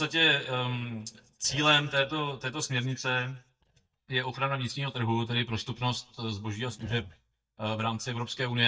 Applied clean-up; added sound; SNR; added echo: neural mask model DeepFilterNet 3.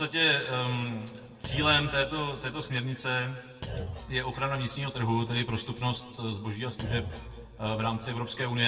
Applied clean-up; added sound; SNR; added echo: none; Thump, thud; 11 dB; reverberation time 1.6 s.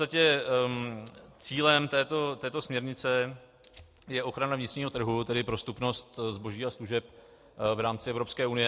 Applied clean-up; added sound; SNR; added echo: none; none; none; none.